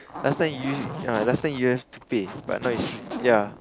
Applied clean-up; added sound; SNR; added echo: none; Zipper (clothing); 11 dB; none.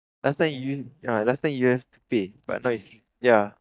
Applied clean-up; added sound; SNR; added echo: neural mask model DeepFilterNet 3.